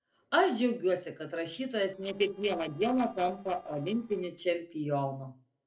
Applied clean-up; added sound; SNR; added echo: neural separator model SepFormer DNS4.